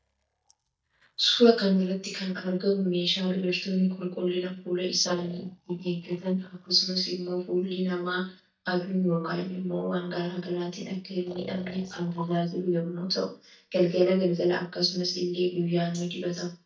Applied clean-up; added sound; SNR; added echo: neural mask model DeepFilterNet 3.